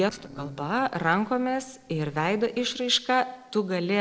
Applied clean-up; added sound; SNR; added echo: neural separator model SepFormer DNS4.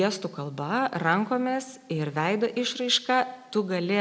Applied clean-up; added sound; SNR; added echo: none; none; none; none.